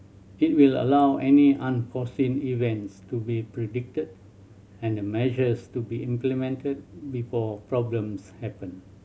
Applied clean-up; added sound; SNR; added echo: none; none; none; none.